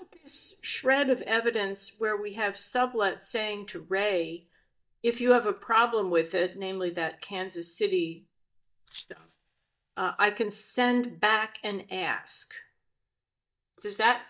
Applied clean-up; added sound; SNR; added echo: neural mask model DeepFilterNet 3.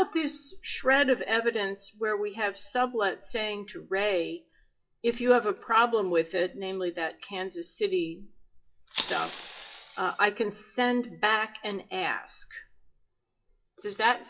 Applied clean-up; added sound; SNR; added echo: classical method WPE with log-MMSE.